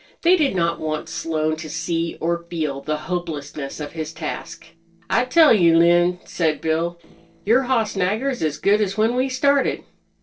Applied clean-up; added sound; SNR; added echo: neural separator model SepFormer DNS4.